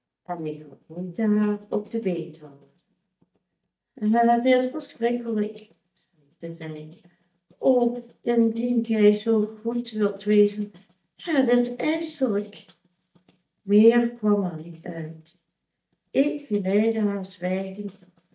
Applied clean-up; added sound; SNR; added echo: neural mask model DeepFilterNet 3.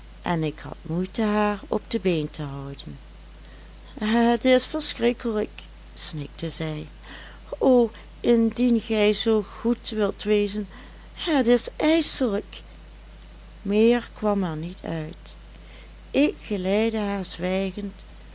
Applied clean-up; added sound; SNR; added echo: none; none; none; none.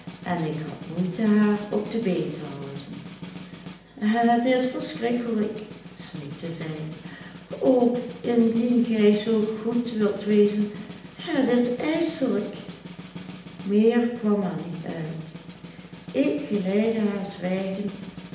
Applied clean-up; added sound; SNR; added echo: none; Snare drum; 16 dB; reverberation time 0.8 s.